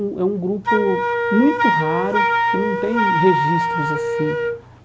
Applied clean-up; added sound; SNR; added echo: none; Wind instrument, woodwind instrument; -1 dB; none.